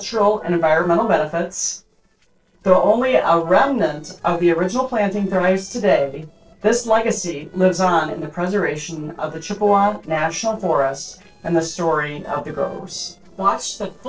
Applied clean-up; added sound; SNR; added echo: neural separator model SepFormer DNS4.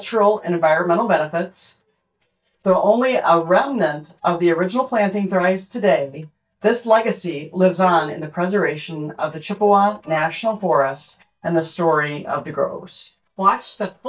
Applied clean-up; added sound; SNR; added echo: neural mask model DeepFilterNet 3.